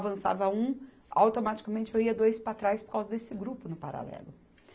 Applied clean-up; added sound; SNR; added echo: none; none; none; none.